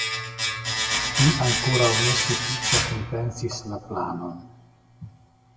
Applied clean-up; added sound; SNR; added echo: none; Domestic sounds, home sounds; 0 dB; reverberation time 0.6 s.